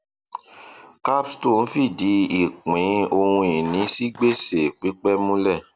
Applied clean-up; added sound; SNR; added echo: none; Writing; 17 dB; none.